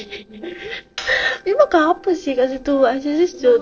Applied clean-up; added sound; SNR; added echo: neural separator model SepFormer DNS4.